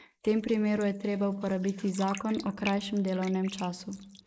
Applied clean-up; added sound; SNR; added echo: neural mask model Resemble Enhance denoiser.